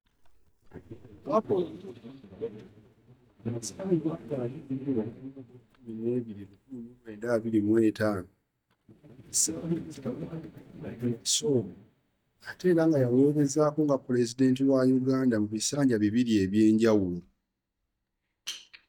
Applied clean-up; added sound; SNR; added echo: neural mask model DeepFilterNet 3.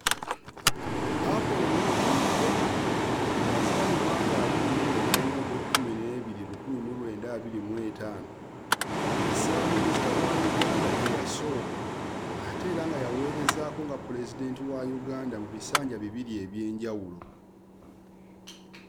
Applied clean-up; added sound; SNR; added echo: none; Mechanical fan; -5 dB; none.